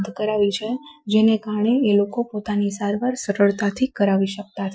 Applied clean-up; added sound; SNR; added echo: classical method Wiener filter.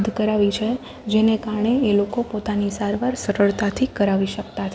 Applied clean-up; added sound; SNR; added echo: none; none; none; none.